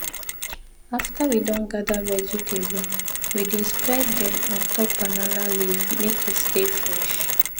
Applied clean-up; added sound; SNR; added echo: none; Mechanisms; -2 dB; none.